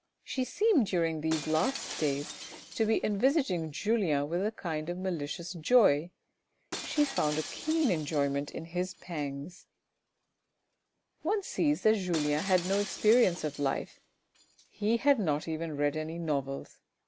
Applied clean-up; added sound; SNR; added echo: none; Shatter; 16 dB; none.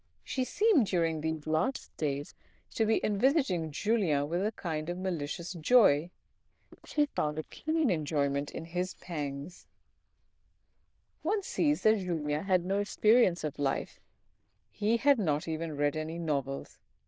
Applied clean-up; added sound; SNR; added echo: neural diffusion model UNIVERSE++.